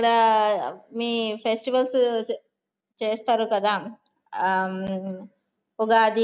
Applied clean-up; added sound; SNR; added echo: none; none; none; none.